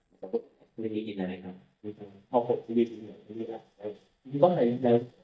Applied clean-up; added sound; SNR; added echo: neural mask model DeepFilterNet 3.